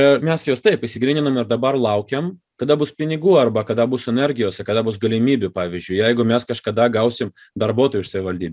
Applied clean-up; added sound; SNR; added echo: none; none; none; none.